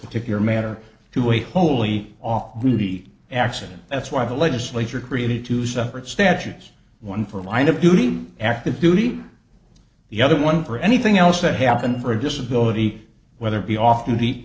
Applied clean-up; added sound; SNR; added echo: neural separator model SepFormer DNS4.